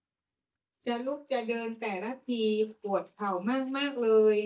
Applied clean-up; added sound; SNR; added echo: neural mask model DeepFilterNet 3.